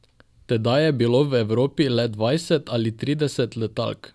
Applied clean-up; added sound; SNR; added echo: none; none; none; none.